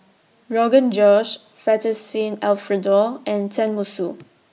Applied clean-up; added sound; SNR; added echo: none; none; none; none.